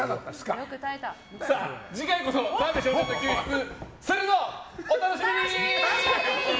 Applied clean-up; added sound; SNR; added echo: none; Bowed string instrument; 16 dB; none.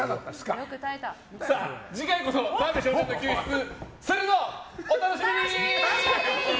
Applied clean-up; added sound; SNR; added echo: none; none; none; none.